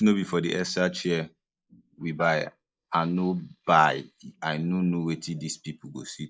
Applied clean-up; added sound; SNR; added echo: neural mask model Resemble Enhance denoiser.